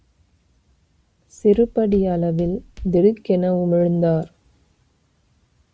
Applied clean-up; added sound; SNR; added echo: none; Walk, footsteps; 16 dB; none.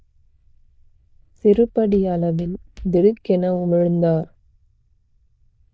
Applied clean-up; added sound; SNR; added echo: neural diffusion model UNIVERSE++.